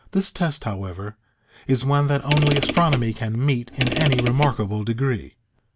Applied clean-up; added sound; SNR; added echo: none; Mechanisms / Car; 2 dB; none.